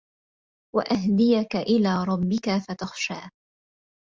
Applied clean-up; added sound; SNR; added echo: none; none; none; none.